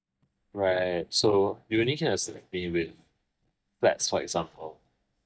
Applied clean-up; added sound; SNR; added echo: neural mask model DeepFilterNet 3.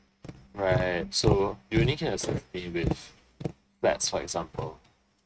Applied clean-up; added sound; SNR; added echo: neural mask model RNNoise.